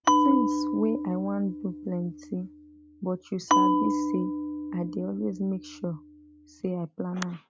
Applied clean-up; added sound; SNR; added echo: none; Bell; -3 dB; none.